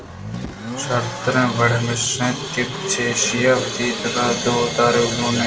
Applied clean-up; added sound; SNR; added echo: none; Accelerating, revving, vroom; 11 dB; reverberation time 0.2 s.